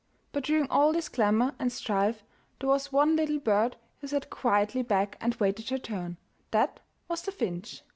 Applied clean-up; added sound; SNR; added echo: none; none; none; none.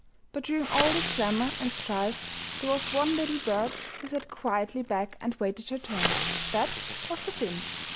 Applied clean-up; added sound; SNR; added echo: none; Fireworks; 0 dB; none.